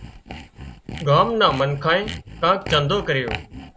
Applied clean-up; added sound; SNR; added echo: none; Sawing; 13 dB; none.